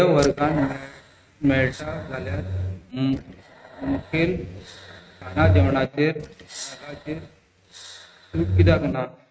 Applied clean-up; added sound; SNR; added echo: neural mask model RNNoise.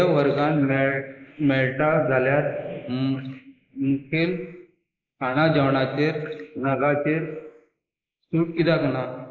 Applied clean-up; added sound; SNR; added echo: neural mask model Resemble Enhance denoiser.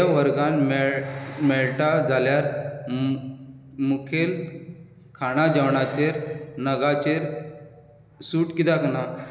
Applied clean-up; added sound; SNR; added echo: none; none; none; none.